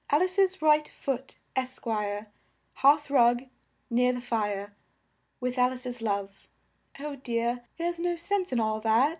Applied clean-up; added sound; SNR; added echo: none; none; none; none.